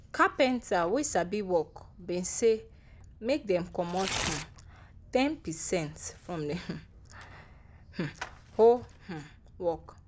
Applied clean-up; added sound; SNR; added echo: none; Tearing; 13 dB; none.